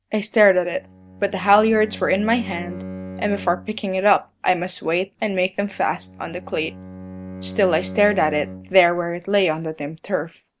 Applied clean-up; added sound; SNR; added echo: none; Bowed string instrument; 16 dB; none.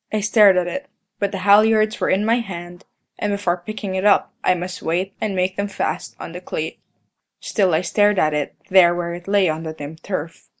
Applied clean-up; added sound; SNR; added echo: none; none; none; none.